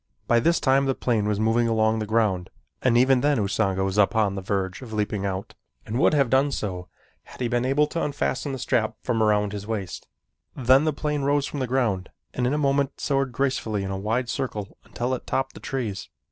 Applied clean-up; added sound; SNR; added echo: none; none; none; none.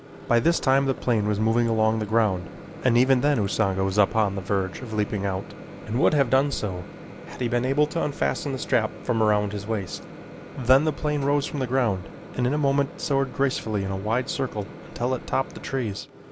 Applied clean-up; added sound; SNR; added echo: none; Microwave oven; 15 dB; none.